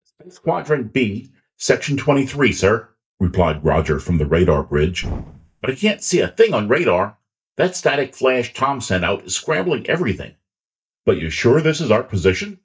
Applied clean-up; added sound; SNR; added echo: neural mask model DeepFilterNet 3.